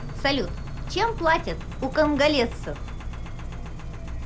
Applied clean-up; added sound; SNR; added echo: none; Engine; 6 dB; none.